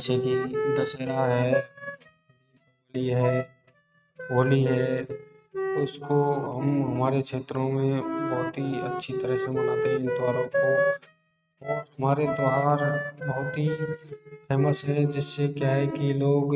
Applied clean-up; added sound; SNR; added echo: neural mask model RNNoise.